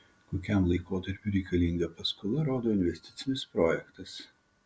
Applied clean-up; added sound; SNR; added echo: none; none; none; none.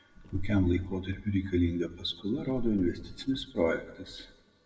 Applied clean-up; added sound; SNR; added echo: none; Car; 10 dB; reverberation time 0.9 s.